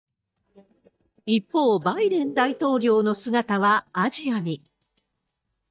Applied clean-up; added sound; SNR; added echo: neural mask model DeepFilterNet 3.